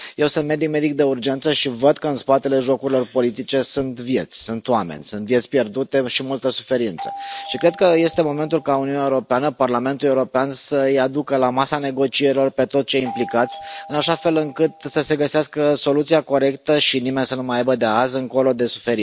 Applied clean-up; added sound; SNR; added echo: none; Doorbell; 16 dB; none.